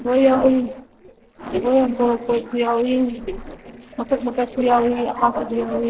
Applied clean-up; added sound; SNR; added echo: neural separator model SepFormer DNS4.